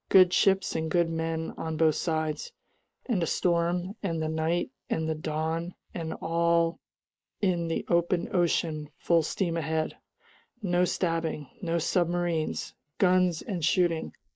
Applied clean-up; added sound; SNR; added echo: neural mask model Resemble Enhance denoiser.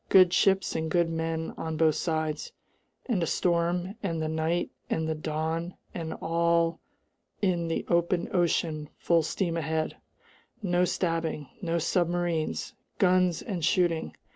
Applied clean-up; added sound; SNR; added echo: none; none; none; none.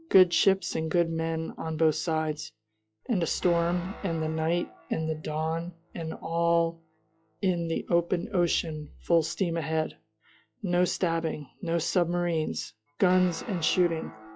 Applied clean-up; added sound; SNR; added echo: classical method log-MMSE.